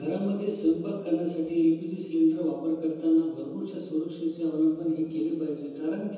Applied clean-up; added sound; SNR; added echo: none; none; none; reverberation time 1.1 s.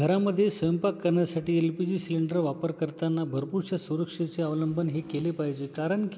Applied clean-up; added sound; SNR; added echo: none; none; none; none.